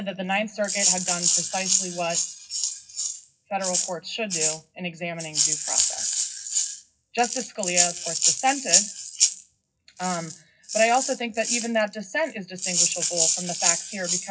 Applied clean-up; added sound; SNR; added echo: classical method WPE with log-MMSE.